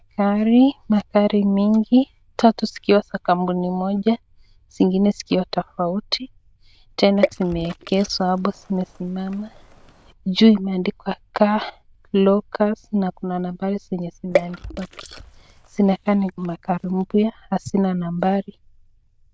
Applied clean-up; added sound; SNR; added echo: neural diffusion model UNIVERSE++.